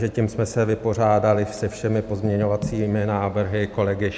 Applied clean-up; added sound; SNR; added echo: none; none; none; none.